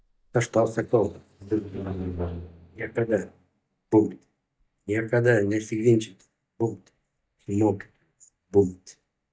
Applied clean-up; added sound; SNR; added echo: neural mask model DeepFilterNet 3.